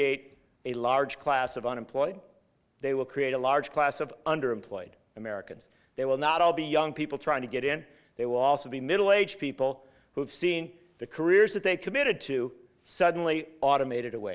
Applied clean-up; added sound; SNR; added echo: none; none; none; none.